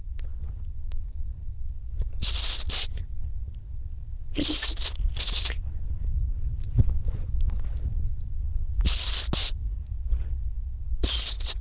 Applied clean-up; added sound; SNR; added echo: neural diffusion model UNIVERSE++.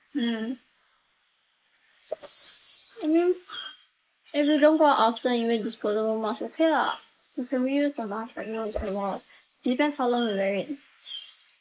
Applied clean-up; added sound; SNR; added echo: neural mask model Resemble Enhance denoiser.